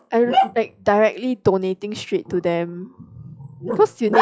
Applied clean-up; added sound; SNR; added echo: classical method log-MMSE.